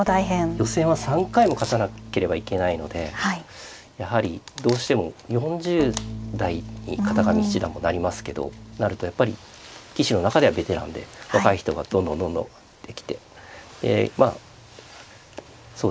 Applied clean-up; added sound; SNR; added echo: none; Organ; 12 dB; none.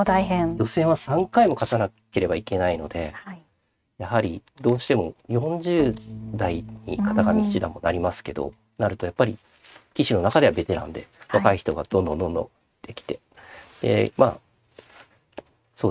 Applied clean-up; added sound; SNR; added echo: neural mask model RNNoise.